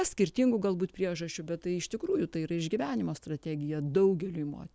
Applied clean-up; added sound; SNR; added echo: none; none; none; none.